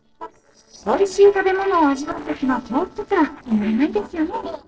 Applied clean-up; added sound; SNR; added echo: neural separator model SepFormer DNS4.